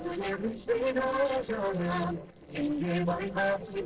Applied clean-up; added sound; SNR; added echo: neural separator model SepFormer DNS4.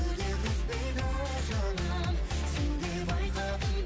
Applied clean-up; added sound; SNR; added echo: none; none; none; none.